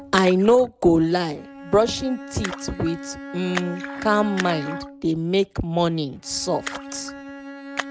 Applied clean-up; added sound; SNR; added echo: none; Bowed string instrument + Splash, splatter; 12 dB; none.